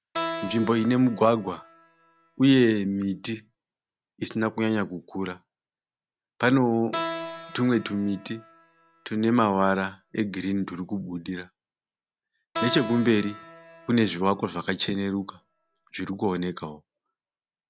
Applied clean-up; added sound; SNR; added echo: none; Keyboard (musical); 12 dB; none.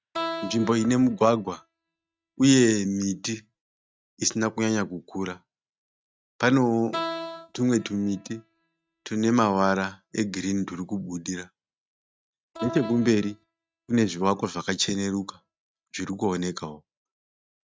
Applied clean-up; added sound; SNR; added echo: neural mask model RNNoise.